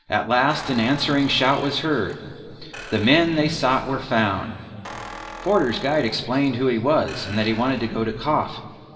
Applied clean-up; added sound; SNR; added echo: none; Squeak; 16 dB; reverberation time 2.3 s.